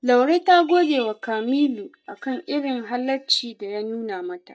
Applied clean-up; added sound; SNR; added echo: neural mask model DeepFilterNet 3.